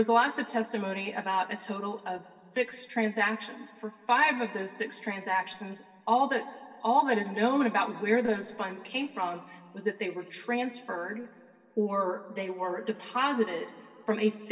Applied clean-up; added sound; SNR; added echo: none; none; none; reverberation time 1.7 s.